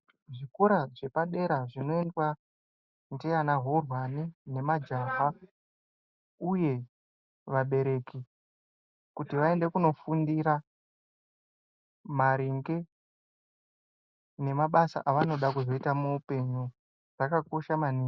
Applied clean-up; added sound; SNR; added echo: neural mask model Resemble Enhance denoiser.